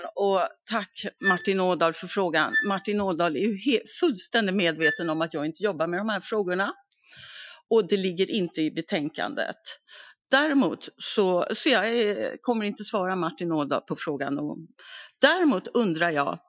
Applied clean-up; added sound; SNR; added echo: classical method Wiener filter.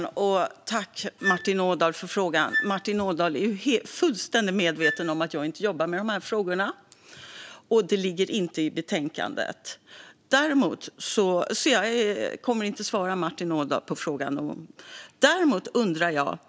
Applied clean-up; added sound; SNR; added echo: none; Wind instrument, woodwind instrument; 7 dB; none.